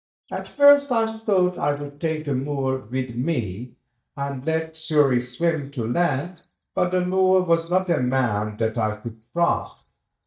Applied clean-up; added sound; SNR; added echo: neural mask model DeepFilterNet 3.